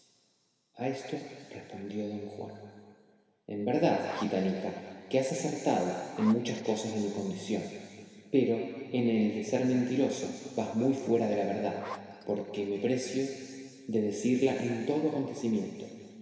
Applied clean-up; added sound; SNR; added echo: none; Zipper (clothing); 13 dB; reverberation time 2.2 s.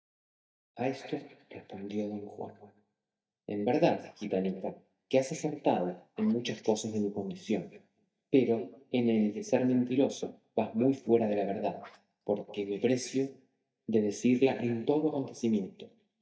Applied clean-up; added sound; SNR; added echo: neural mask model DeepFilterNet 3.